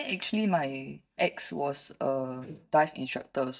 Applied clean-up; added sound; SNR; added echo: neural mask model DeepFilterNet 3.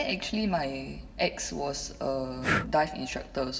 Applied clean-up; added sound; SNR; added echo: none; Breathing; 6 dB; reverberation time 1.1 s.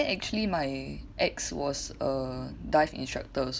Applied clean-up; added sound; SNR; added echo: none; none; none; none.